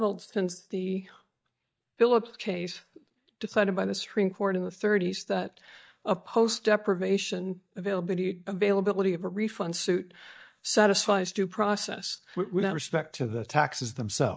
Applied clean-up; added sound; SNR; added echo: neural mask model DeepFilterNet 3.